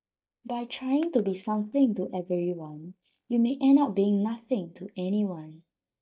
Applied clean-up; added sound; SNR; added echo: neural mask model DeepFilterNet 3.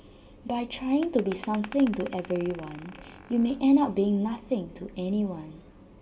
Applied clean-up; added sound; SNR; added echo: none; Glass; 19 dB; reverberation time 1.3 s.